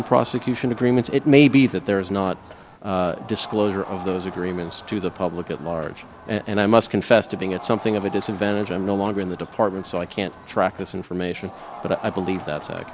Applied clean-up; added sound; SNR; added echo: none; Crowd; 17 dB; none.